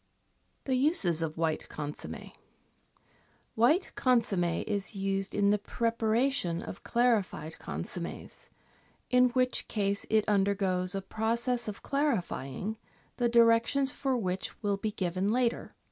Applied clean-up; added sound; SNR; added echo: none; none; none; none.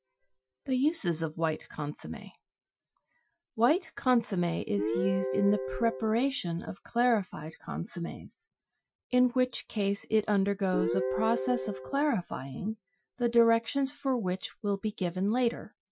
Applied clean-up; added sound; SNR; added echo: classical method Wiener filter.